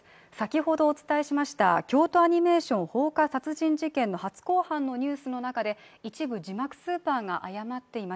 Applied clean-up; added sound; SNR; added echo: none; none; none; none.